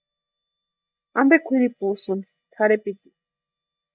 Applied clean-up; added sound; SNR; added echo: neural mask model DeepFilterNet 3.